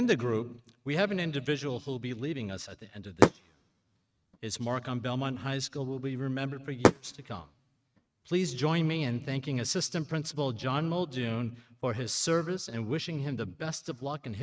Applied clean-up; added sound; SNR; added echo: neural mask model RNNoise.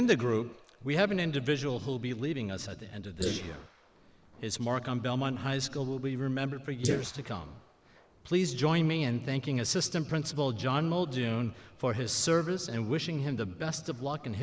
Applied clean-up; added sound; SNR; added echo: neural mask model Resemble Enhance denoiser.